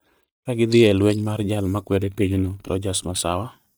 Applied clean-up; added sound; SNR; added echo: neural mask model DeepFilterNet 3.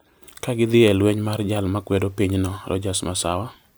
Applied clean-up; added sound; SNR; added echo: none; none; none; none.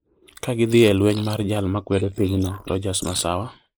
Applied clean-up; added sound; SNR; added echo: neural mask model Resemble Enhance denoiser.